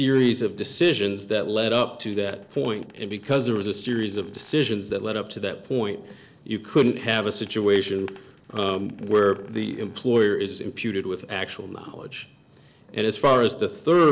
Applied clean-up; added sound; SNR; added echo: neural separator model SepFormer DNS4.